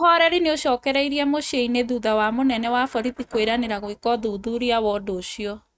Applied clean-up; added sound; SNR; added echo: neural mask model RNNoise.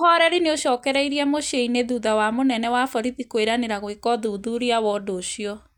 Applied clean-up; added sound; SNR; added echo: none; none; none; none.